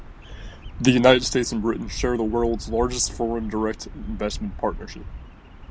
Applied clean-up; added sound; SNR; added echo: none; Bird vocalization, bird call, bird song; 11 dB; none.